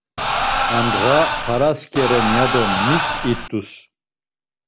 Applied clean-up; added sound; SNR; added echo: none; Crowd; -1 dB; none.